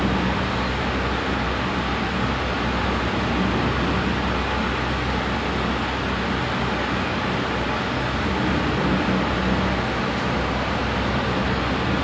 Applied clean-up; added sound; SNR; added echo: none; none; none; none.